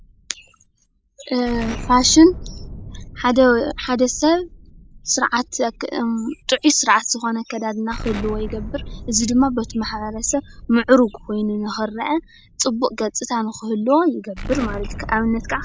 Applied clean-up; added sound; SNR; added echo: none; Explosion; 14 dB; none.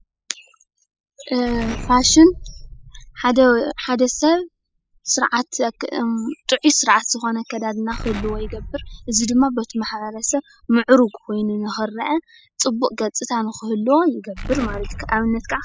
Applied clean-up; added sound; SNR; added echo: classical method spectral subtraction.